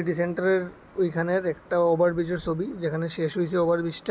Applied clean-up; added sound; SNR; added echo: none; none; none; none.